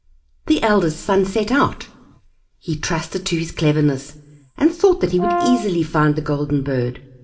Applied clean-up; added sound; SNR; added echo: none; Brass instrument; 4 dB; reverberation time 0.7 s.